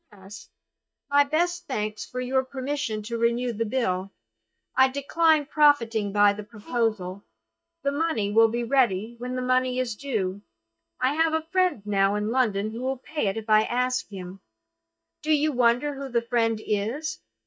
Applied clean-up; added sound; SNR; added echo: neural mask model DeepFilterNet 3.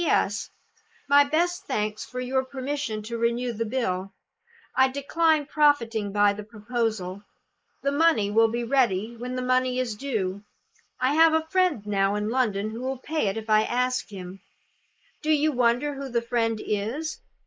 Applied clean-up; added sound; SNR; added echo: neural mask model Resemble Enhance denoiser.